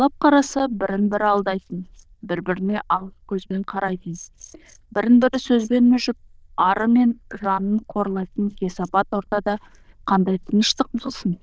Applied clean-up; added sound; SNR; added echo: neural diffusion model UNIVERSE++.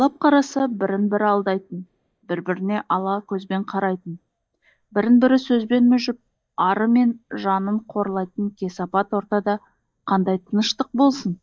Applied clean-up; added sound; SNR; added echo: neural mask model DeepFilterNet 3.